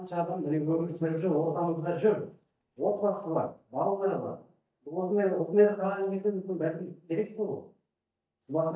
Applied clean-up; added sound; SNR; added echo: neural mask model DeepFilterNet 3.